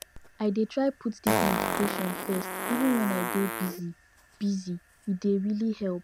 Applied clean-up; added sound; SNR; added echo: none; Fart; 4 dB; none.